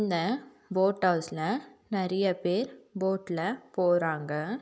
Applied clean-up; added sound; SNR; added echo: none; none; none; none.